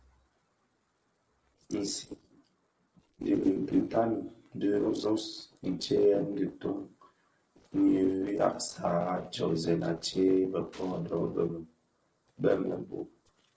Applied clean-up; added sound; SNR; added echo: neural separator model SepFormer DNS4.